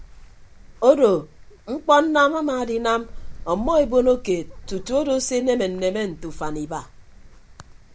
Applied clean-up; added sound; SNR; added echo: none; Wind; 15 dB; none.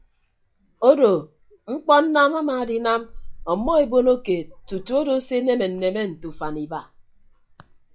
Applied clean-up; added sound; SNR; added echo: classical method log-MMSE.